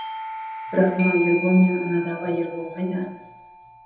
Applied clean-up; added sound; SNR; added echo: none; Doorbell; 10 dB; reverberation time 0.9 s.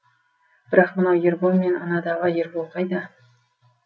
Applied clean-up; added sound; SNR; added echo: none; none; none; none.